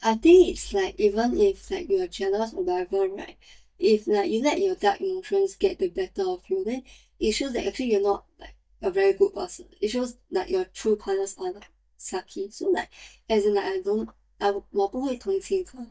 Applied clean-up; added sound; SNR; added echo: neural mask model DeepFilterNet 3.